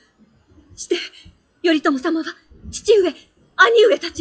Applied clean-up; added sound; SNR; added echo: classical method WPE with log-MMSE.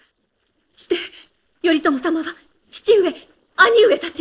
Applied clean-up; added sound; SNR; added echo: neural separator model SepFormer DNS4.